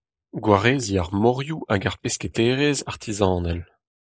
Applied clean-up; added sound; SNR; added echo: neural mask model Resemble Enhance denoiser.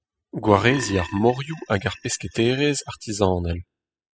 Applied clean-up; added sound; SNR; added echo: classical method spectral subtraction.